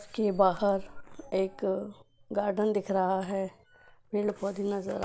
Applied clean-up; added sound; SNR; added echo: none; Squeak; 18 dB; none.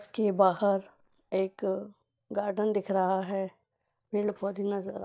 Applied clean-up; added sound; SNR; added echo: neural mask model DeepFilterNet 3.